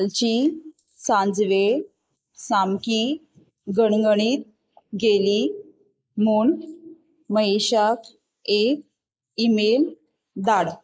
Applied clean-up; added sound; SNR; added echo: neural mask model Resemble Enhance denoiser.